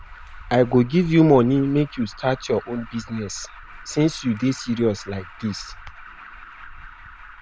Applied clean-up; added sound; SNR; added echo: none; Alarm; 18 dB; none.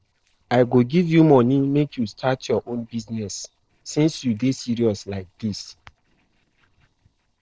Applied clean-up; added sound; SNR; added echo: neural separator model SepFormer DNS4.